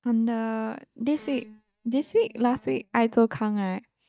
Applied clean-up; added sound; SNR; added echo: neural mask model DeepFilterNet 3.